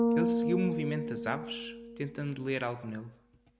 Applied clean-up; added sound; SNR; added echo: none; Bass guitar; -1 dB; none.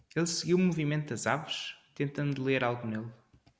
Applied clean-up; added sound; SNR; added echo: none; none; none; none.